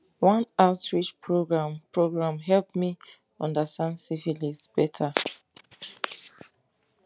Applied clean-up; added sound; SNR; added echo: none; none; none; none.